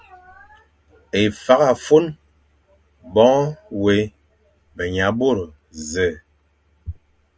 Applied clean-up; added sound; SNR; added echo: none; none; none; none.